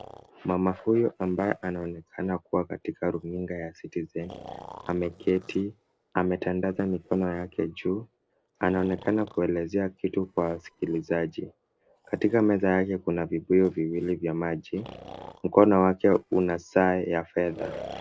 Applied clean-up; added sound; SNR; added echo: neural separator model SepFormer DNS4.